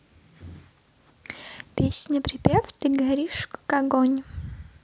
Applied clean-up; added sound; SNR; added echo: none; none; none; none.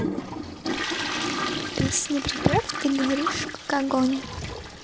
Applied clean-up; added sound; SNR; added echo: none; Toilet flush; 3 dB; none.